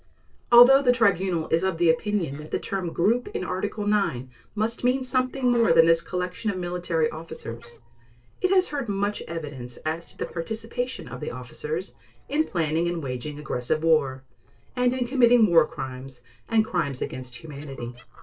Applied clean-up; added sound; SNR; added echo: neural separator model SepFormer DNS4.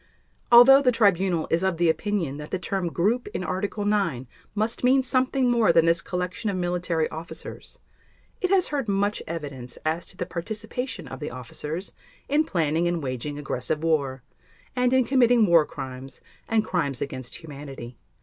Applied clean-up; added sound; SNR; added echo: none; none; none; none.